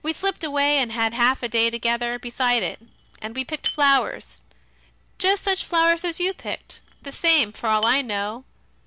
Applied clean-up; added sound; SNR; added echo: none; Chink, clink; 18 dB; none.